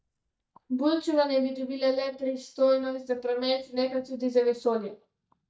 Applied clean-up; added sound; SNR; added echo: neural mask model DeepFilterNet 3.